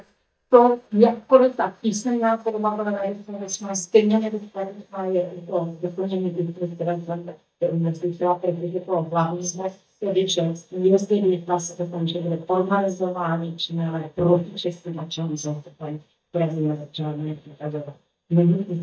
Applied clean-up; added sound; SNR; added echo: neural mask model DeepFilterNet 3.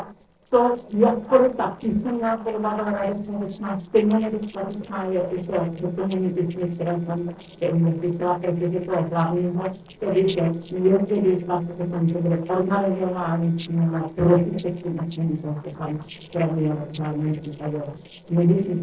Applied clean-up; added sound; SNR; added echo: neural separator model SepFormer DNS4.